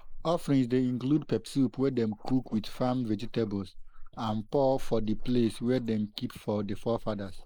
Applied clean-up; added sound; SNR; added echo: neural mask model Resemble Enhance denoiser.